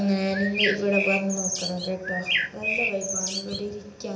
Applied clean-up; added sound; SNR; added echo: none; Bird; 1 dB; reverberation time 0.8 s.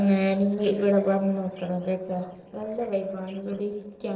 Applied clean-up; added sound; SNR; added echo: neural separator model SepFormer DNS4.